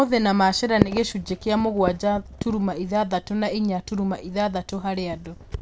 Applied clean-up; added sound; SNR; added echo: none; none; none; none.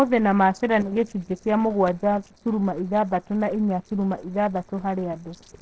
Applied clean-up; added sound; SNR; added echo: neural separator model SepFormer DNS4.